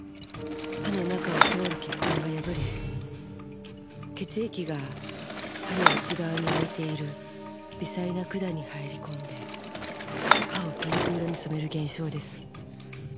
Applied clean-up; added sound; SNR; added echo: none; Bicycle; 0 dB; none.